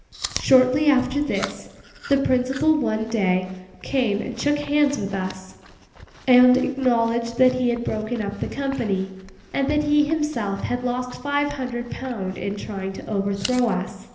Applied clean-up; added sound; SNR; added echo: none; Chewing, mastication; 18 dB; reverberation time 0.8 s.